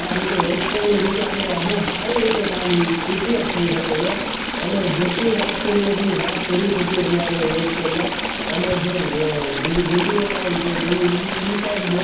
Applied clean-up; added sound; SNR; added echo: none; Stream / Trickle, dribble; 1 dB; reverberation time 0.9 s.